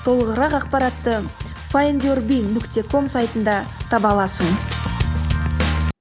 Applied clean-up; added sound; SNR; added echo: none; none; none; none.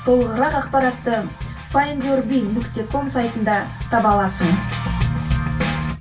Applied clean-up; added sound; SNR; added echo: none; none; none; reverberation time 0.2 s.